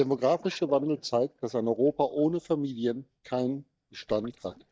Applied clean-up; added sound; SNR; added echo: neural mask model DeepFilterNet 3.